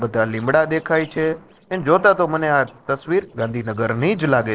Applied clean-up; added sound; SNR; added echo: neural separator model SepFormer DNS4.